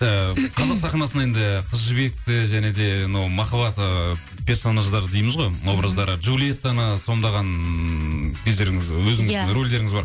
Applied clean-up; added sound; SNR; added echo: none; none; none; none.